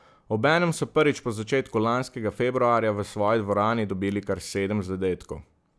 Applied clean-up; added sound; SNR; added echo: none; none; none; none.